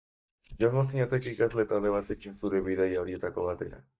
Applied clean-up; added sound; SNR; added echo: neural mask model DeepFilterNet 3.